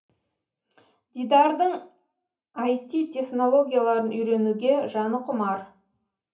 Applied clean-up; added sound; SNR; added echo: none; none; none; reverberation time 0.3 s.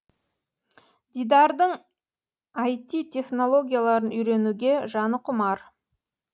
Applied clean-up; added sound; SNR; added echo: none; none; none; none.